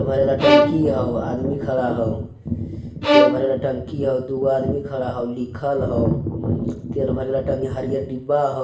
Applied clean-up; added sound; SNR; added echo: none; Bowed string instrument; -1 dB; reverberation time 0.7 s.